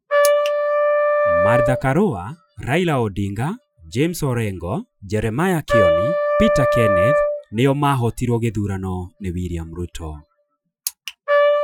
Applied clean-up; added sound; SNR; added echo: classical method Wiener filter.